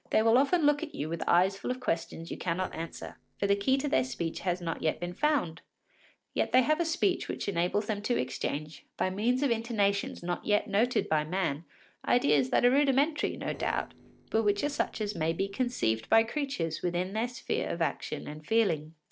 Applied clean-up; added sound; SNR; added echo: neural separator model SepFormer DNS4.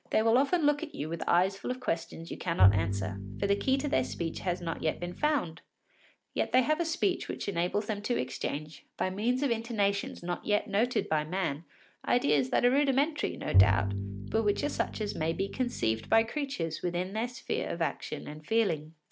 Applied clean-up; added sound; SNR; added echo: none; Bowed string instrument; 1 dB; none.